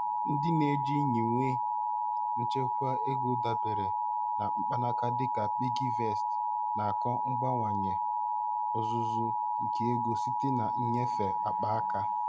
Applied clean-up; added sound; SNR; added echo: none; Alarm; -5 dB; none.